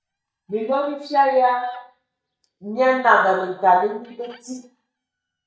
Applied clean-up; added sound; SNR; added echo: neural mask model DeepFilterNet 3.